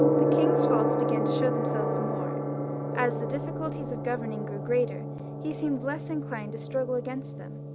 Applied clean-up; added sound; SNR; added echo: none; Gong; -4 dB; none.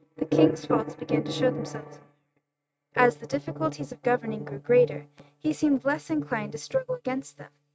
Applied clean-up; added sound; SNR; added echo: neural mask model RNNoise.